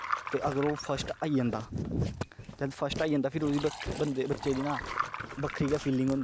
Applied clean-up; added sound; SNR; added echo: none; Liquid + Walk, footsteps; 8 dB; none.